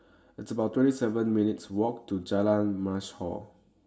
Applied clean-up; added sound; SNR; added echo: none; none; none; reverberation time 0.6 s.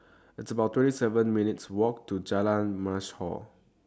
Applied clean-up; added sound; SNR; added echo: none; none; none; none.